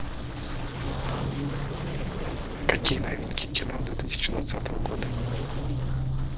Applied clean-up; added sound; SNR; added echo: neural separator model SepFormer DNS4.